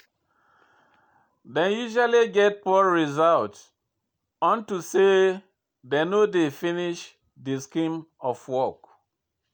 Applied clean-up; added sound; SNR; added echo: none; none; none; none.